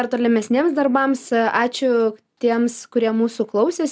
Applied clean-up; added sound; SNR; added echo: none; none; none; none.